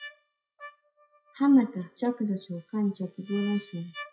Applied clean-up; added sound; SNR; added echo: classical method WPE with log-MMSE.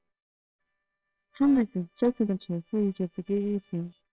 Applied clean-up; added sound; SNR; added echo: neural separator model SepFormer WHAMR!.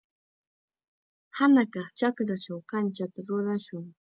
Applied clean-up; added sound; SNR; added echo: none; none; none; none.